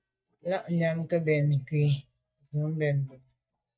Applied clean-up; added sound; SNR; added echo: neural mask model DeepFilterNet 3.